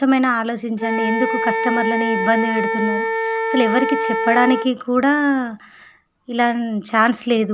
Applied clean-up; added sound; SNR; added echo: none; Wind instrument, woodwind instrument; 4 dB; none.